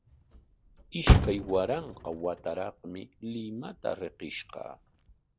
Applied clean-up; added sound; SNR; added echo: none; Motor vehicle (road); -4 dB; none.